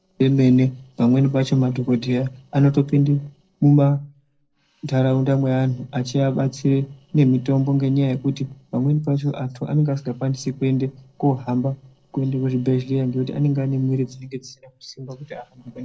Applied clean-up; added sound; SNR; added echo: neural separator model SepFormer DNS4.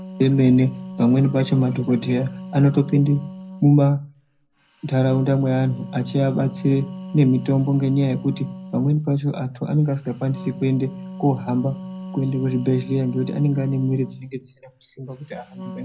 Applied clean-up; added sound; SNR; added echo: none; Wind instrument, woodwind instrument; 14 dB; reverberation time 0.4 s.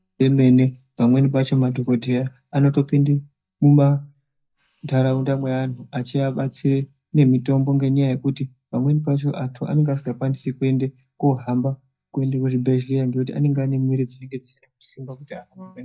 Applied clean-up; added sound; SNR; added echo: neural mask model DeepFilterNet 3.